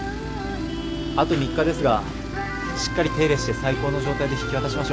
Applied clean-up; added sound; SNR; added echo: none; Tools; 7 dB; none.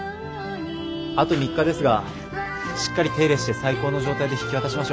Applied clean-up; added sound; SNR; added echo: none; none; none; none.